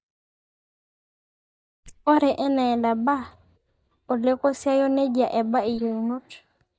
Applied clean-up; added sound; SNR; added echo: neural mask model DeepFilterNet 3.